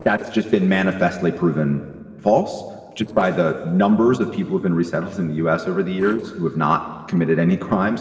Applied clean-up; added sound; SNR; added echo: neural separator model SepFormer DNS4.